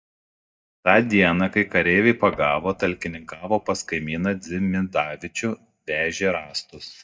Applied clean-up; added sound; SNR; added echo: neural mask model DeepFilterNet 3.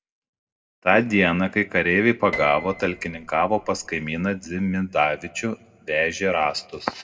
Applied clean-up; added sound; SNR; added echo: none; Piano; 15 dB; reverberation time 0.5 s.